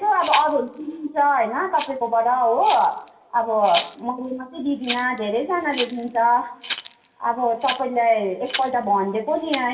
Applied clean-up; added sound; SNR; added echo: none; Rattle (instrument); 13 dB; reverberation time 0.8 s.